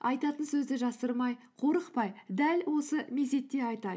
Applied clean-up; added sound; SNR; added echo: none; none; none; none.